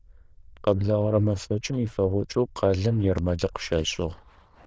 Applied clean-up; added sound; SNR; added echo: neural diffusion model UNIVERSE++.